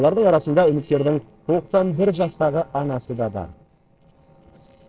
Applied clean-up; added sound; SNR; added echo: neural separator model SepFormer DNS4.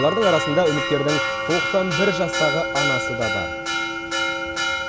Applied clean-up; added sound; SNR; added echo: none; Church bell; 0 dB; none.